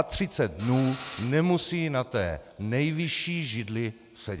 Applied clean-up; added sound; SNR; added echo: none; Drill; 17 dB; none.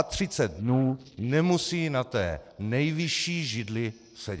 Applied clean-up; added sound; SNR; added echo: neural separator model SepFormer DNS4.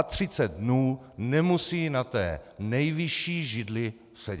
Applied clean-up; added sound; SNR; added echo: none; none; none; none.